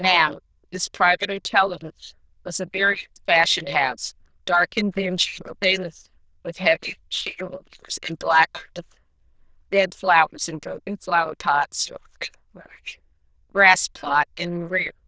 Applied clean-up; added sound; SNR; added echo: neural diffusion model UNIVERSE++.